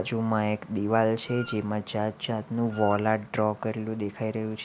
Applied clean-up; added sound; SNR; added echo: none; Wind instrument, woodwind instrument; 14 dB; none.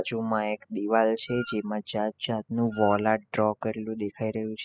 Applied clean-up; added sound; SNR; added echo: classical method spectral subtraction.